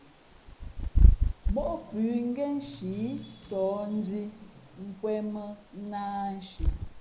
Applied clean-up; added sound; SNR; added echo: none; Wind / Bird; -4 dB; reverberation time 0.5 s.